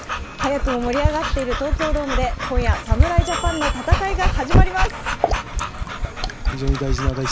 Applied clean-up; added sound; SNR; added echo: none; Dog / Breathing + Fill (with liquid); -5 dB; none.